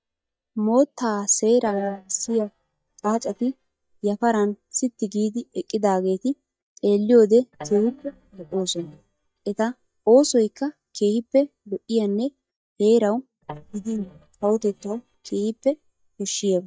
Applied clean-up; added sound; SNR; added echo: neural mask model DeepFilterNet 3.